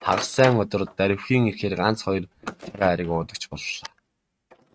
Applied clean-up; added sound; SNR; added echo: neural mask model RNNoise.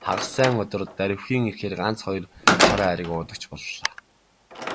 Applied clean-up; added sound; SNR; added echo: none; Slam; 1 dB; none.